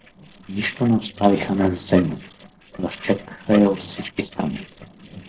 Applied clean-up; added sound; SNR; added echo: neural separator model SepFormer DNS4.